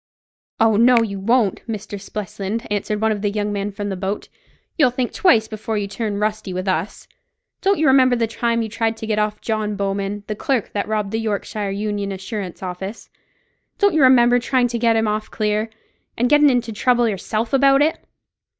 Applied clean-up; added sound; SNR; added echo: neural mask model DeepFilterNet 3.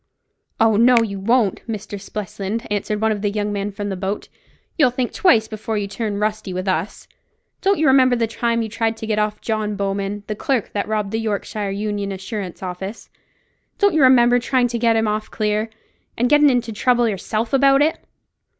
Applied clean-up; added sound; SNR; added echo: none; Finger snapping; 17 dB; none.